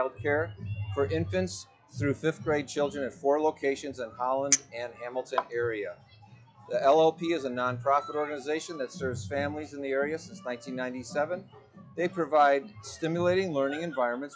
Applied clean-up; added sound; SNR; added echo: classical method log-MMSE.